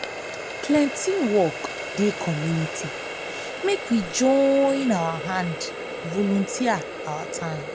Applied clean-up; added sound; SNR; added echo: none; Water tap, faucet; 8 dB; none.